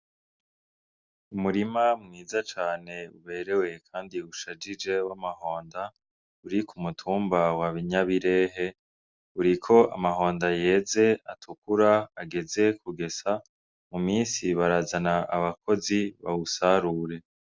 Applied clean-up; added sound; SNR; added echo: none; none; none; none.